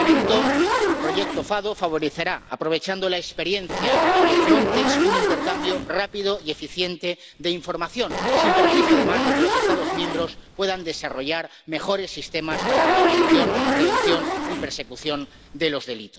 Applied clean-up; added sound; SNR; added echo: none; Zipper (clothing); -4 dB; none.